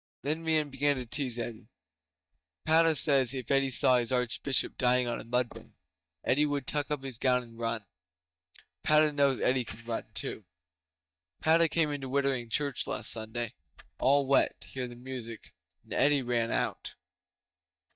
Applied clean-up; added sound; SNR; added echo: neural mask model DeepFilterNet 3.